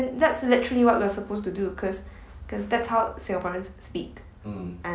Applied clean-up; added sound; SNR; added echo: none; none; none; none.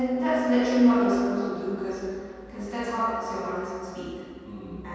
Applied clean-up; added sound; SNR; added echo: none; none; none; reverberation time 2.1 s.